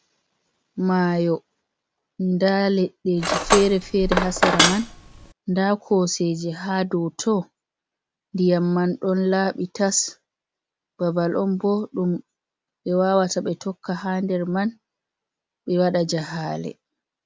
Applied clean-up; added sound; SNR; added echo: none; Cutlery, silverware; -1 dB; none.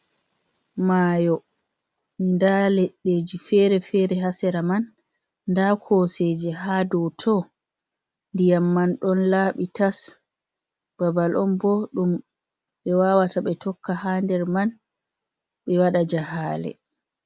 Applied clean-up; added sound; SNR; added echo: none; none; none; none.